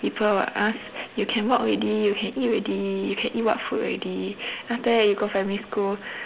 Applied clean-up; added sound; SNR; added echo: none; none; none; none.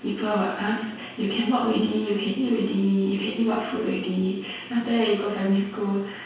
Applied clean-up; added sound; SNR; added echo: none; none; none; reverberation time 0.6 s.